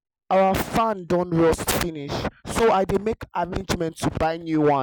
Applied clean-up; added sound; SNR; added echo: none; none; none; none.